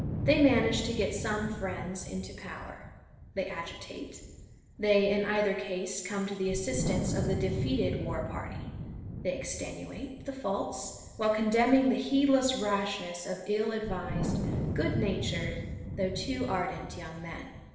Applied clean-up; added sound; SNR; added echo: none; Wind; 6 dB; reverberation time 1.0 s.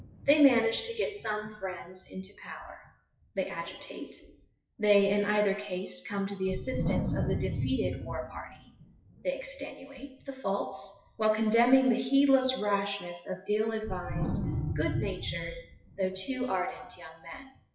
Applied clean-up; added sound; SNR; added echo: classical method WPE with log-MMSE.